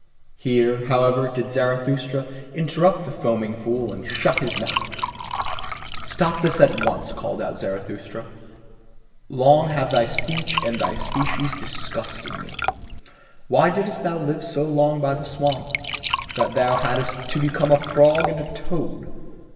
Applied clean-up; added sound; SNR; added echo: none; Liquid; 6 dB; reverberation time 1.9 s.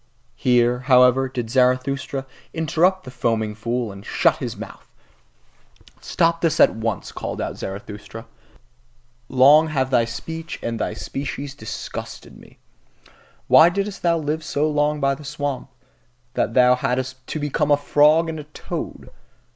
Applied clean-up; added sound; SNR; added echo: none; none; none; none.